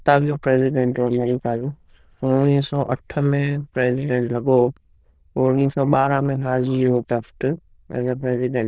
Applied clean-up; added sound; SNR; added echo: neural diffusion model UNIVERSE++.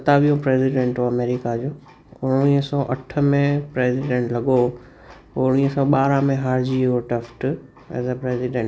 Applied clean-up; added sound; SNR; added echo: none; none; none; none.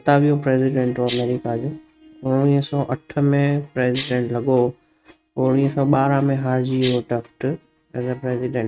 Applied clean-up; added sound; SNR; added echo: neural mask model RNNoise.